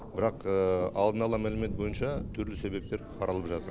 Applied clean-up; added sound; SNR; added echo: none; Thunder; 10 dB; none.